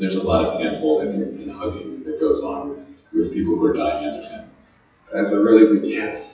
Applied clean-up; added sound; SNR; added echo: classical method WPE with log-MMSE.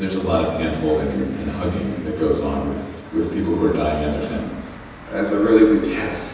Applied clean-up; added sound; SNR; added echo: none; Church bell / Traffic noise, roadway noise; 16 dB; reverberation time 1.1 s.